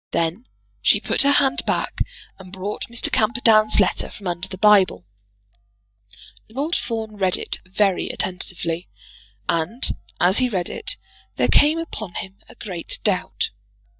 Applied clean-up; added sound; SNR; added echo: neural mask model DeepFilterNet 3.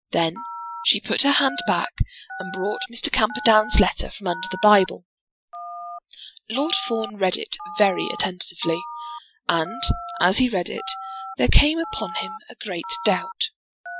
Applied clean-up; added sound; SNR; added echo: classical method Wiener filter.